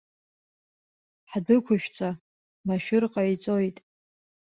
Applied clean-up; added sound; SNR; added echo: none; none; none; none.